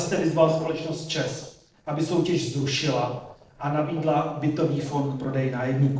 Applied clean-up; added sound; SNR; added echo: neural separator model SepFormer DNS4.